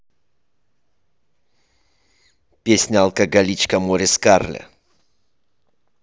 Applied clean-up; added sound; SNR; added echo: none; none; none; none.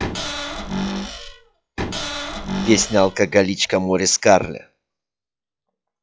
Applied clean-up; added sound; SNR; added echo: classical method log-MMSE.